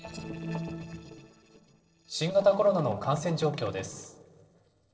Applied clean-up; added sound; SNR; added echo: neural separator model SepFormer DNS4.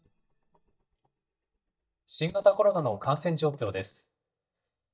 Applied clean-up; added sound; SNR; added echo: neural mask model DeepFilterNet 3.